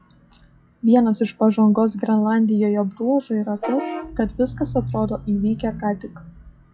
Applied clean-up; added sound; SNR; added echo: classical method WPE with log-MMSE.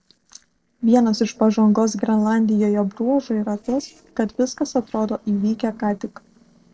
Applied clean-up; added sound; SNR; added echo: neural separator model SepFormer DNS4.